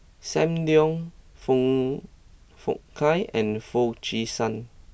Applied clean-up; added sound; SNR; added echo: none; none; none; none.